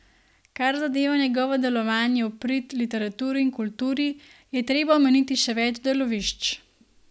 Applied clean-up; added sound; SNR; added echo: none; none; none; none.